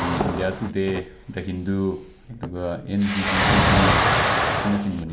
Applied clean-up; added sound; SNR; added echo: none; Explosion; -3 dB; none.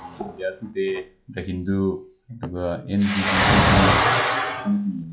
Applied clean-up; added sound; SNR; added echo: classical method log-MMSE.